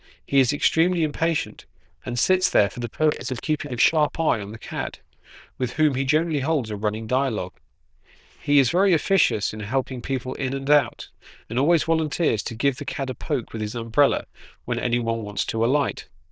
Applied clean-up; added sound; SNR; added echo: neural diffusion model UNIVERSE++.